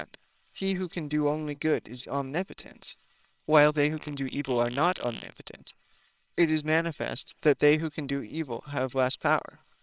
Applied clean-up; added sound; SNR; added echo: neural separator model SepFormer WHAMR!.